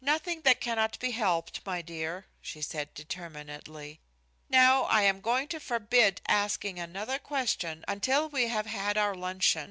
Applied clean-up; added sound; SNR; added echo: none; none; none; none.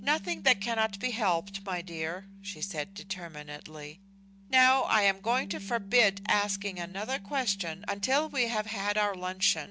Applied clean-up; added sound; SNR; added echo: none; Bass guitar; 16 dB; none.